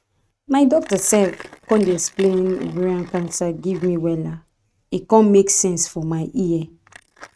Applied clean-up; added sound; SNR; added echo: neural mask model RNNoise.